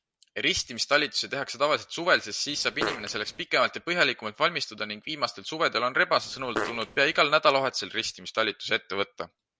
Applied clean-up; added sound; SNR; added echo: none; Fart; 8 dB; none.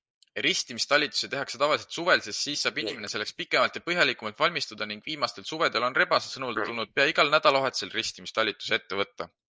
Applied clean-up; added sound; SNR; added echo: neural mask model Resemble Enhance denoiser.